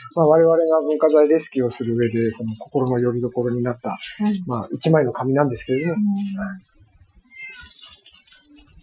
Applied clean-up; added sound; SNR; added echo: classical method Wiener filter.